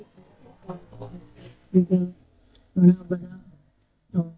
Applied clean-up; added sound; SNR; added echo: neural mask model DeepFilterNet 3.